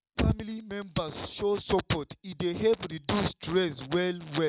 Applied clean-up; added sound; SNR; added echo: none; none; none; none.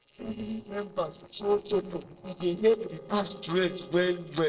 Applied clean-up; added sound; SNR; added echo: neural separator model SepFormer DNS4.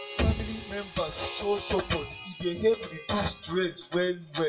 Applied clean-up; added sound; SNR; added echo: classical method WPE with log-MMSE.